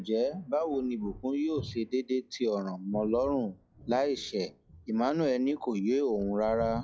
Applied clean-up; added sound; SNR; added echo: classical method log-MMSE.